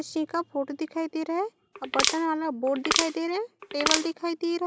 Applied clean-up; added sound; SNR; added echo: none; Crushing; -2 dB; none.